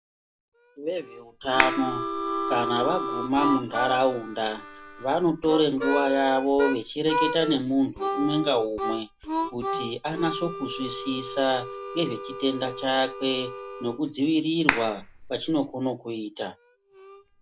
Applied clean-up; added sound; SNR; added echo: none; Clapping + Harmonica; 5 dB; none.